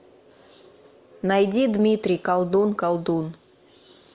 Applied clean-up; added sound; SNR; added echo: none; none; none; none.